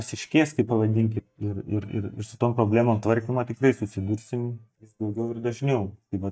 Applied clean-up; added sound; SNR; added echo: neural mask model DeepFilterNet 3.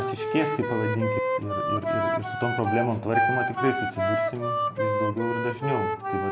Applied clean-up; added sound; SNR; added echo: none; Wind instrument, woodwind instrument; -2 dB; none.